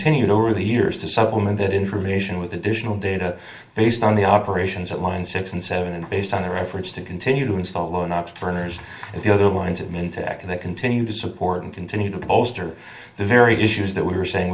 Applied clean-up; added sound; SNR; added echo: none; none; none; reverberation time 0.3 s.